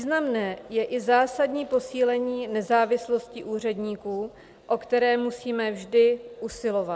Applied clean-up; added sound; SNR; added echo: none; none; none; none.